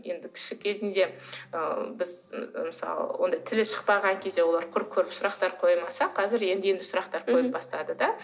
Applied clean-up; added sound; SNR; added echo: none; none; none; none.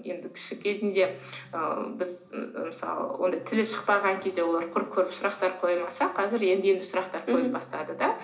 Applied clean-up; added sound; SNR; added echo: none; none; none; reverberation time 0.4 s.